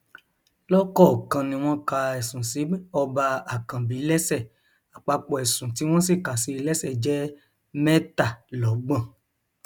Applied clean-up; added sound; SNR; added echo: none; none; none; none.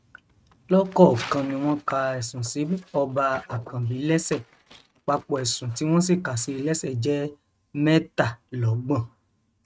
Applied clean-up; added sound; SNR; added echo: neural mask model RNNoise.